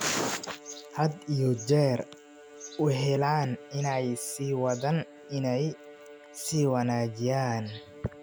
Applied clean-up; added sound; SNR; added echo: none; Bowed string instrument; 20 dB; none.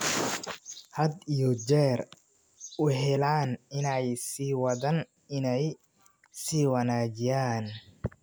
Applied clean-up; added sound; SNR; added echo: none; none; none; none.